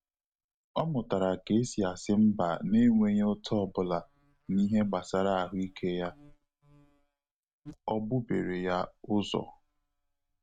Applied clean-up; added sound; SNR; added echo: neural mask model RNNoise.